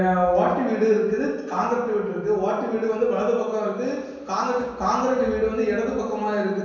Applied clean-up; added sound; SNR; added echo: none; none; none; reverberation time 1.2 s.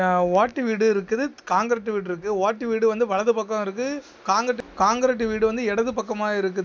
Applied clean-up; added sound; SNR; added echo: none; none; none; none.